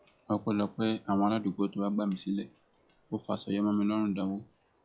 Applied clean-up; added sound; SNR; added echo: classical method log-MMSE.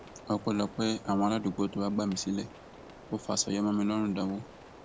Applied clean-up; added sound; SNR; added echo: none; Rain; 18 dB; none.